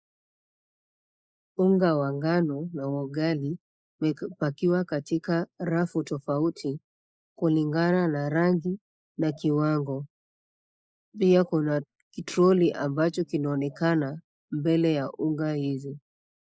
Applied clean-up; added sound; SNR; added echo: neural mask model Resemble Enhance denoiser.